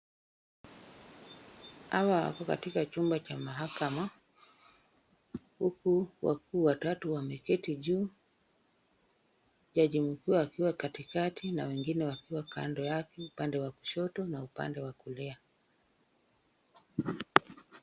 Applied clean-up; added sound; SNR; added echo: none; none; none; none.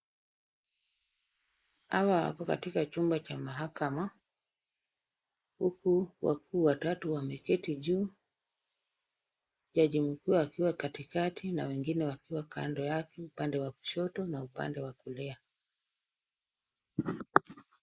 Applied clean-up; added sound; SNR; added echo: neural mask model Resemble Enhance denoiser.